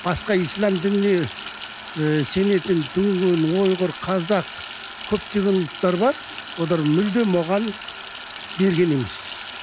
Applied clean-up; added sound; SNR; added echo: none; Sink (filling or washing); 10 dB; none.